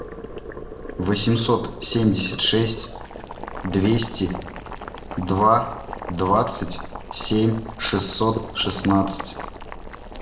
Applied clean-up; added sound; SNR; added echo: none; Boiling; 12 dB; reverberation time 0.7 s.